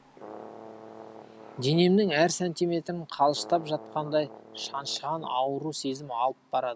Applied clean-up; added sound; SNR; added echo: none; Brass instrument; 18 dB; none.